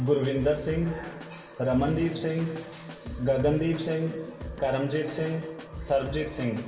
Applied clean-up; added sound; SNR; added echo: none; Drum kit; 14 dB; reverberation time 2.4 s.